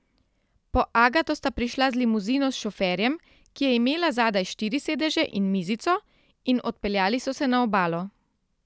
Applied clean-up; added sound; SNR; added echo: none; none; none; none.